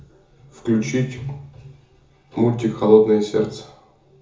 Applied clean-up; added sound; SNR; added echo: none; none; none; reverberation time 0.6 s.